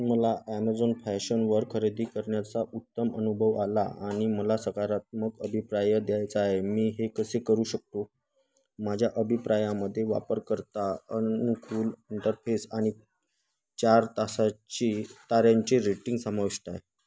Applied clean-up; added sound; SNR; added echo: none; none; none; none.